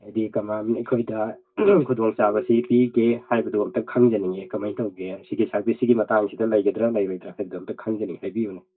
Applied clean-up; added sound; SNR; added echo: neural mask model DeepFilterNet 3.